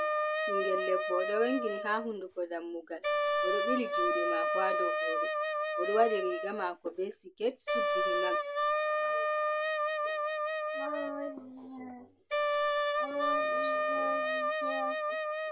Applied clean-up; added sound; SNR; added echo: none; Wind instrument, woodwind instrument; -5 dB; none.